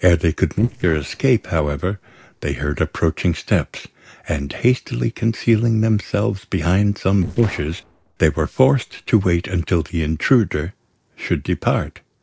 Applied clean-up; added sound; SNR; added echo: neural separator model SepFormer DNS4.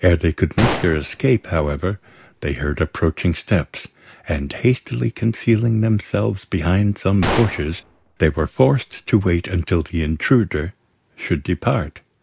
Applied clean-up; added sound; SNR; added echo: none; Gunshot, gunfire; 9 dB; none.